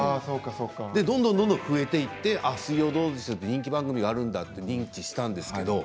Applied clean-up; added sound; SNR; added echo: none; Gunshot, gunfire; 19 dB; none.